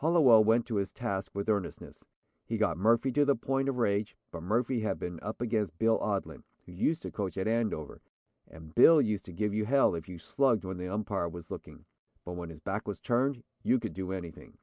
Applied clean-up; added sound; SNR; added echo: none; none; none; none.